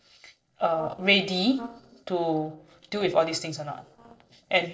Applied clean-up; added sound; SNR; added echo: neural separator model SepFormer DNS4.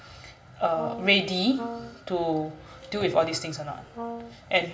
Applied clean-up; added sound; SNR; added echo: none; Brass instrument; 10 dB; reverberation time 0.7 s.